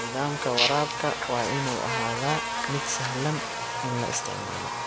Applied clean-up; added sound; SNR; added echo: none; Buzz; 2 dB; none.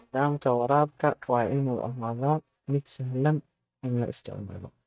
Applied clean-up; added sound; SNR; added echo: neural mask model DeepFilterNet 3.